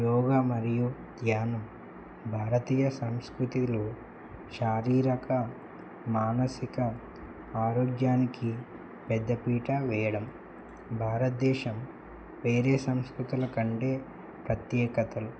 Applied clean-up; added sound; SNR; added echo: none; none; none; none.